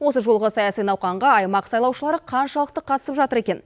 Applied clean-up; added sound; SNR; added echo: none; none; none; none.